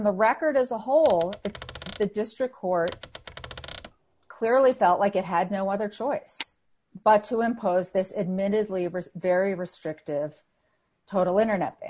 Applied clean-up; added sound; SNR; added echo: none; Typewriter; 16 dB; none.